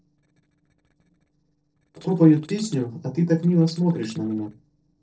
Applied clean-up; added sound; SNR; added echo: neural separator model SepFormer DNS4.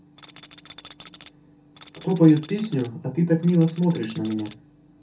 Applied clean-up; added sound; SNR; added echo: none; Tools; 18 dB; reverberation time 0.3 s.